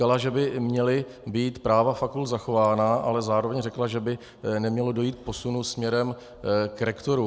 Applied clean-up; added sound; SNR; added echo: none; none; none; none.